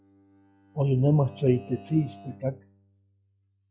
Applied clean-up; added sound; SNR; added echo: classical method log-MMSE.